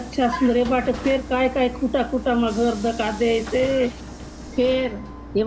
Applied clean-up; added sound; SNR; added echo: none; Vehicle; 12 dB; none.